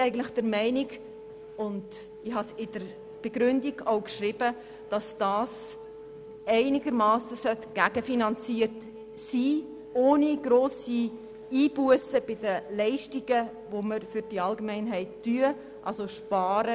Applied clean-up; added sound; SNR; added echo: none; Wind instrument, woodwind instrument; 17 dB; none.